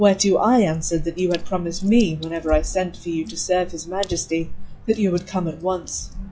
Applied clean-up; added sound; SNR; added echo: classical method log-MMSE.